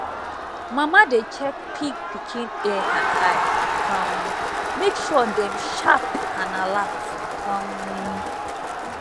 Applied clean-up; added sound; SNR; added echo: none; Crowd; 1 dB; none.